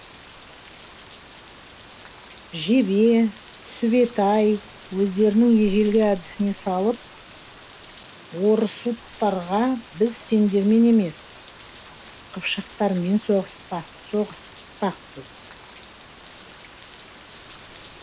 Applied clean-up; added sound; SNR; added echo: none; Rain; 18 dB; none.